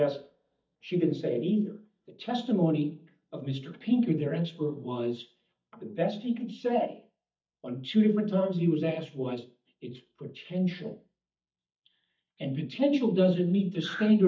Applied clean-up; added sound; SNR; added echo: neural mask model DeepFilterNet 3.